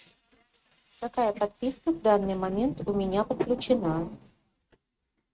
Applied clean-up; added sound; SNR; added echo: neural mask model RNNoise.